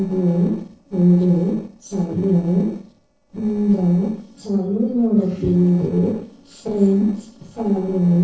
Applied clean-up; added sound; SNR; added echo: neural separator model SepFormer DNS4.